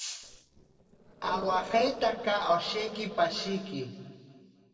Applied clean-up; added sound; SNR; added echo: neural separator model SepFormer DNS4.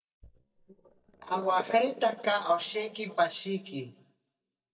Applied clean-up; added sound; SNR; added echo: neural mask model DeepFilterNet 3.